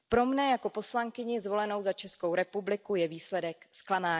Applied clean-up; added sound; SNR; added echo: none; none; none; none.